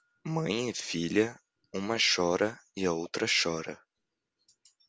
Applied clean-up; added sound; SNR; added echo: none; none; none; none.